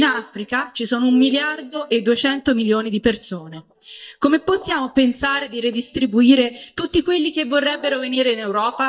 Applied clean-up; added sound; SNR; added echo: neural mask model DeepFilterNet 3.